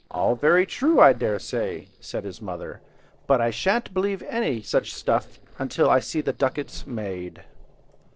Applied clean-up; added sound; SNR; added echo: neural separator model SepFormer DNS4.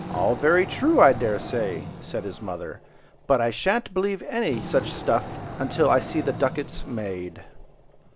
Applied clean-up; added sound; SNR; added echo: none; Wild animals; 12 dB; none.